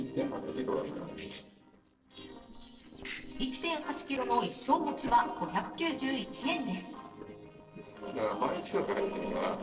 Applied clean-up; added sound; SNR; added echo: neural separator model SepFormer DNS4.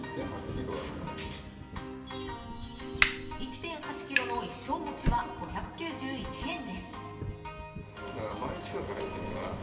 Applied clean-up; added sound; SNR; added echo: none; Fire; 0 dB; reverberation time 2.5 s.